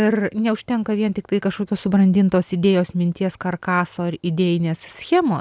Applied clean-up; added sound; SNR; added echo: none; none; none; none.